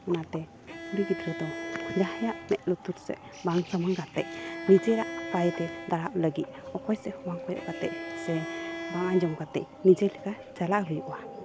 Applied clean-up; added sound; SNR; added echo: none; Bowed string instrument; 11 dB; none.